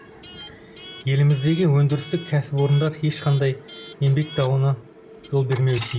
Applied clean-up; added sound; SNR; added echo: none; Coin (dropping) / Alarm; 18 dB; none.